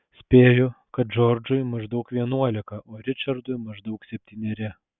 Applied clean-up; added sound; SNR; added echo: none; none; none; none.